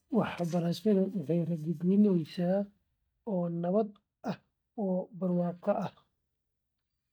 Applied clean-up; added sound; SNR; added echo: neural mask model DeepFilterNet 3.